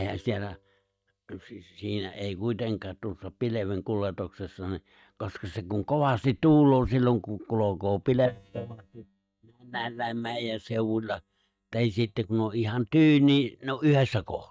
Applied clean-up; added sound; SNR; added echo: neural mask model DeepFilterNet 3.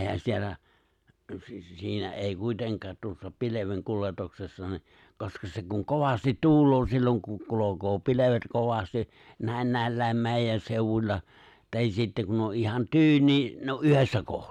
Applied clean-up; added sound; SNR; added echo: none; none; none; none.